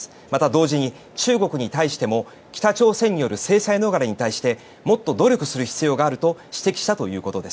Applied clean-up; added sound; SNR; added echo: none; none; none; none.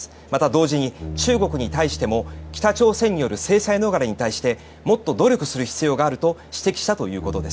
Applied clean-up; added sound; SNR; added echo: none; Bass guitar; 15 dB; none.